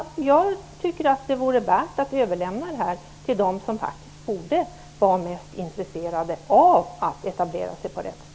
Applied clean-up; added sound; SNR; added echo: none; none; none; none.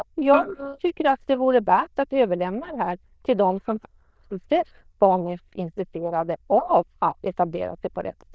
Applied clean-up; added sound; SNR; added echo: neural diffusion model UNIVERSE++.